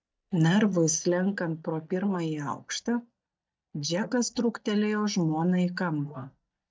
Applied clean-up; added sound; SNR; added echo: neural mask model DeepFilterNet 3.